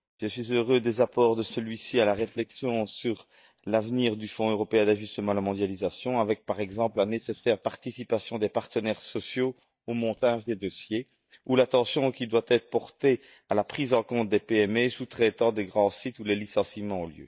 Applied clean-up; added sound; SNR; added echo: neural mask model DeepFilterNet 3.